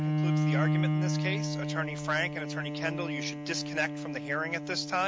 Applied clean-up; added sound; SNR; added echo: none; Bowed string instrument; -3 dB; none.